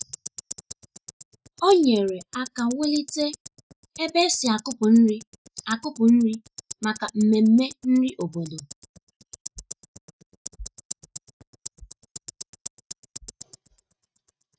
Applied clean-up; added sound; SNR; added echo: neural mask model RNNoise.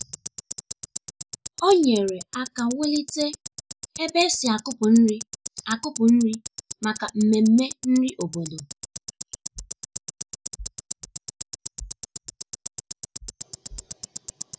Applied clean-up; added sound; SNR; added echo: none; Tick-tock; 13 dB; none.